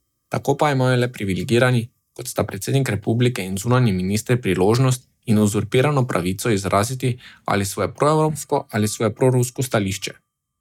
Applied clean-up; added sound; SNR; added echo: neural mask model DeepFilterNet 3.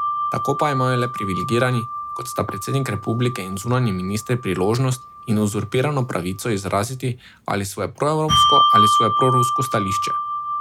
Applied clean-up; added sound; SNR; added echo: none; Bell; 1 dB; none.